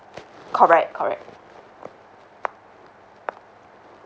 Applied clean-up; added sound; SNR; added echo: none; none; none; none.